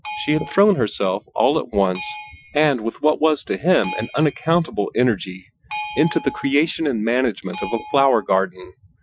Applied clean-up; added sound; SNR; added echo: classical method Wiener filter.